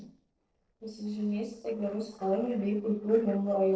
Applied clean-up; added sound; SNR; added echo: neural separator model SepFormer DNS4.